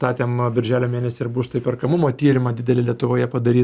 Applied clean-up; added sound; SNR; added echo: none; none; none; none.